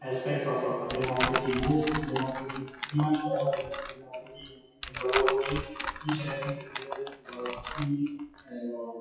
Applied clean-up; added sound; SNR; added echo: classical method WPE with log-MMSE.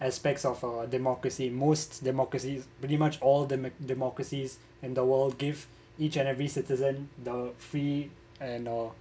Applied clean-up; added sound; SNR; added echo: none; none; none; none.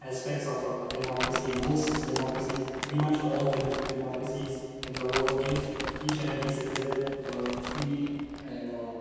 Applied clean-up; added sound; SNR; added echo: none; Crumpling, crinkling; 6 dB; reverberation time 2.1 s.